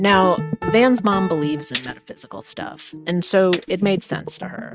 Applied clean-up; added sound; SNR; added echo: neural mask model RNNoise.